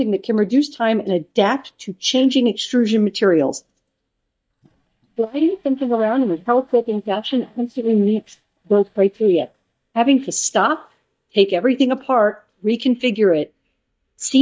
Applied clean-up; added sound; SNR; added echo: neural mask model DeepFilterNet 3.